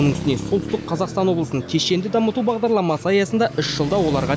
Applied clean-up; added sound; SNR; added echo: none; Traffic noise, roadway noise; 10 dB; none.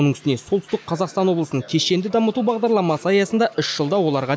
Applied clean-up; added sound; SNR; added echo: none; none; none; none.